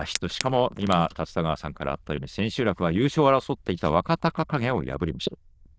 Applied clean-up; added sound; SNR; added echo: neural diffusion model UNIVERSE++.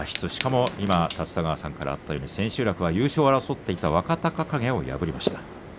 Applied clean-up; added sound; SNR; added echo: none; Fire; 14 dB; none.